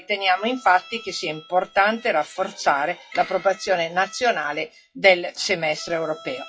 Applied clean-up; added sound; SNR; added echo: classical method WPE with log-MMSE.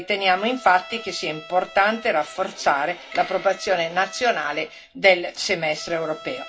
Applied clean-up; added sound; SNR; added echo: none; Bowed string instrument; 19 dB; reverberation time 0.2 s.